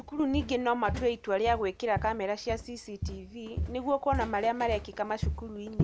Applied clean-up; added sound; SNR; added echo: none; Walk, footsteps; 6 dB; none.